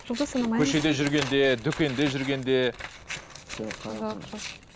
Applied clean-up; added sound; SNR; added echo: none; Scissors; 13 dB; none.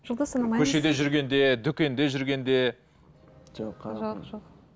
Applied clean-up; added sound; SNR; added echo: none; none; none; none.